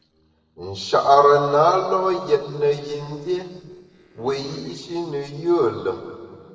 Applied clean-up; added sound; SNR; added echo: neural separator model SepFormer DNS4.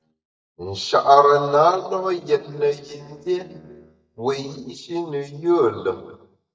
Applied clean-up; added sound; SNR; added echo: neural mask model DeepFilterNet 3.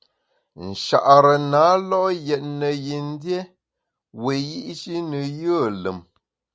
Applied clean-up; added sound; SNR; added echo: none; none; none; none.